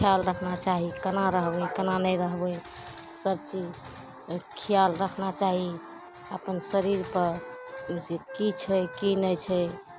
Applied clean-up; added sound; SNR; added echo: none; Wind instrument, woodwind instrument; 15 dB; none.